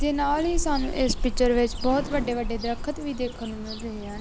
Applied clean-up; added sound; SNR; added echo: none; Cricket / Bird; 4 dB; none.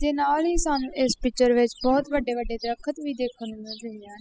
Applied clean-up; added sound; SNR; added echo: classical method spectral subtraction.